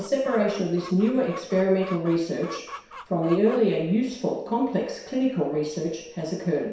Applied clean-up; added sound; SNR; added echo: none; Chicken, rooster; 20 dB; reverberation time 0.7 s.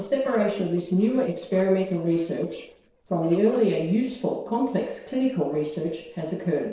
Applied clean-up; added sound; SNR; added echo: neural separator model SepFormer DNS4.